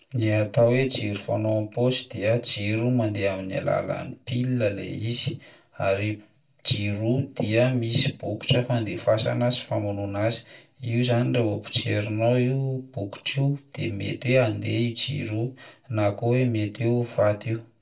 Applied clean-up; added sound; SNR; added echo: none; none; none; reverberation time 0.2 s.